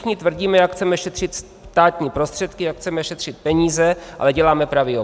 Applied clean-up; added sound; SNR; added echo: none; none; none; none.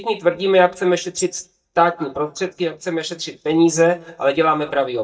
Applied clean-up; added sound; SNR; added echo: neural mask model DeepFilterNet 3.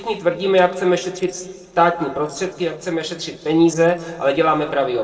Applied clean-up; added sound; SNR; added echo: neural separator model SepFormer DNS4.